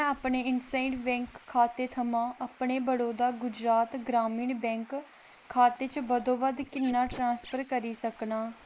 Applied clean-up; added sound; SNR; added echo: neural mask model Resemble Enhance denoiser.